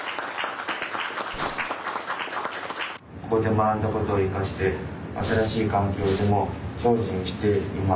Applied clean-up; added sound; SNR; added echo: none; Breathing; 10 dB; none.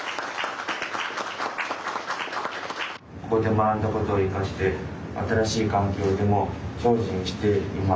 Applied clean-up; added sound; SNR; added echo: none; none; none; none.